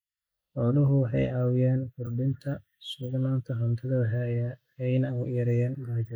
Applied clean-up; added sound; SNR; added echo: neural mask model Resemble Enhance denoiser.